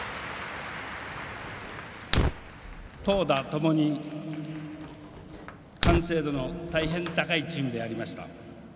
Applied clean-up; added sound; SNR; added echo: none; Fire; 1 dB; none.